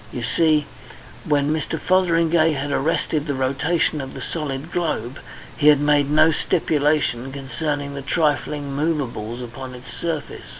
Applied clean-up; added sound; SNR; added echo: none; none; none; none.